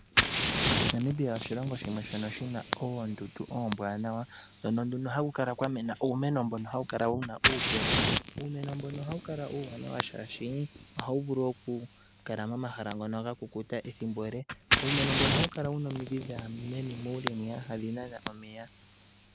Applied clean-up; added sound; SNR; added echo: none; Fire; -3 dB; none.